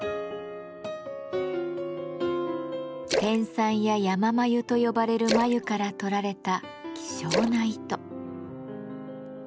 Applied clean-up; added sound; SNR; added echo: none; Splash, splatter; 8 dB; none.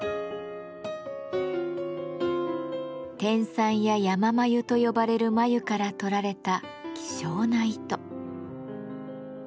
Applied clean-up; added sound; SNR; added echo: none; none; none; none.